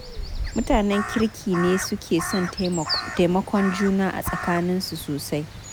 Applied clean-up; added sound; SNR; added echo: none; Crow; 8 dB; none.